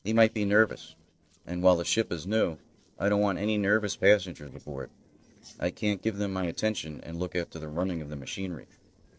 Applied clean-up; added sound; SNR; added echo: neural separator model SepFormer DNS4.